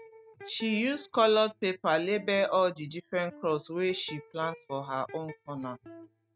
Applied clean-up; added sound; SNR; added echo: neural mask model RNNoise.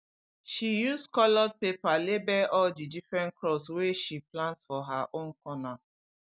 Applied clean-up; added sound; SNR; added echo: none; none; none; none.